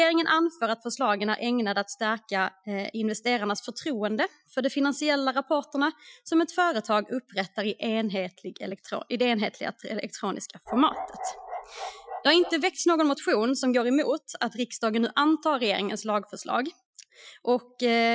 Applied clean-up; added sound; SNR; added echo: classical method Wiener filter.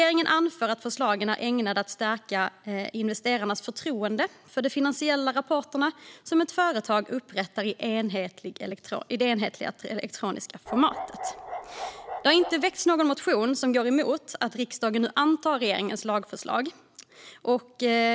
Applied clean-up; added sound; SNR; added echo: none; Bark; 11 dB; none.